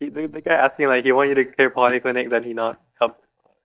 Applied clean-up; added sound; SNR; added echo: neural mask model DeepFilterNet 3.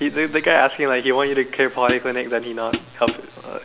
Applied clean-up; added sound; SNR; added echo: none; Hi-hat; 7 dB; none.